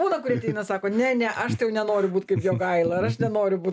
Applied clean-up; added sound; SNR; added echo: none; none; none; none.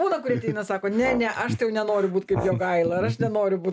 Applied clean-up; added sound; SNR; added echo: none; Brass instrument; 13 dB; none.